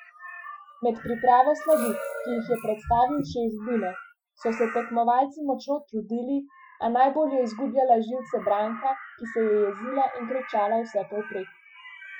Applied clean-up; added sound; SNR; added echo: classical method Wiener filter.